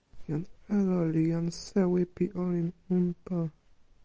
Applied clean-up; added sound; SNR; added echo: none; none; none; none.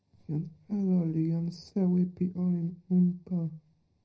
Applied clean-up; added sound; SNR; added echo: none; none; none; reverberation time 0.4 s.